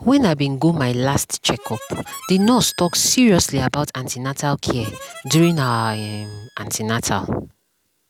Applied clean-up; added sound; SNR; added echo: none; Harmonica; 18 dB; none.